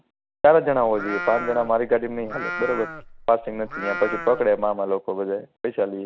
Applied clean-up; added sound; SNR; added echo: none; Livestock, farm animals, working animals; 10 dB; none.